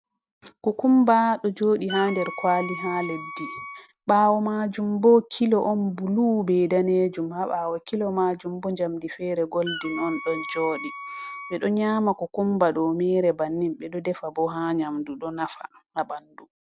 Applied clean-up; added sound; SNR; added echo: none; Wind instrument, woodwind instrument; 12 dB; none.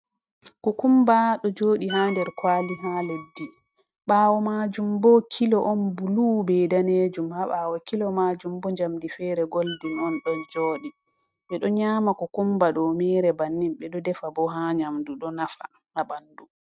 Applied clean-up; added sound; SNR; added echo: neural mask model RNNoise.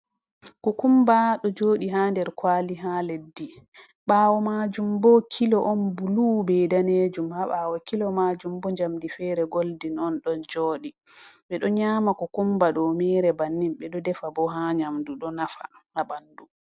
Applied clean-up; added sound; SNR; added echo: none; none; none; none.